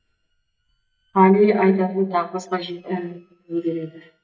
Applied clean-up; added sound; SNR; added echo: neural mask model DeepFilterNet 3.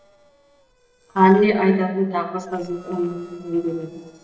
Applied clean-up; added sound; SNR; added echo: neural separator model SepFormer DNS4.